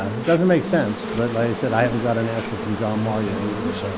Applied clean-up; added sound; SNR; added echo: none; Insect; 6 dB; none.